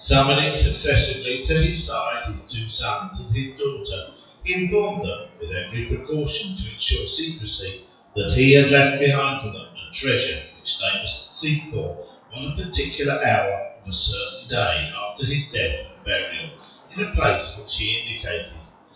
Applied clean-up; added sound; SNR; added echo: classical method WPE with log-MMSE.